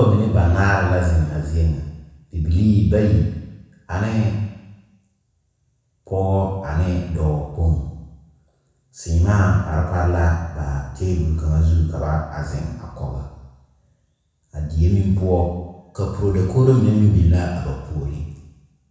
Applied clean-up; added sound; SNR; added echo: none; none; none; reverberation time 1.0 s.